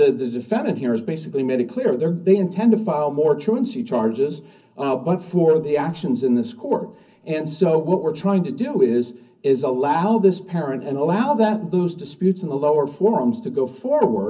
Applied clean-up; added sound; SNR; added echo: none; none; none; reverberation time 0.4 s.